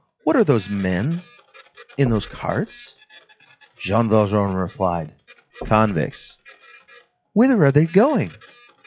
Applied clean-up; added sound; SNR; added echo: classical method log-MMSE.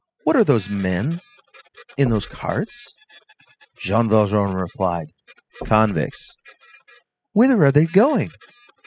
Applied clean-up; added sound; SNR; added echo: classical method spectral subtraction.